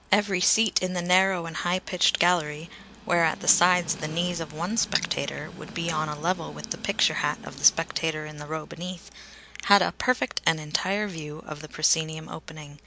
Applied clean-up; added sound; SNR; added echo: none; Train; 19 dB; none.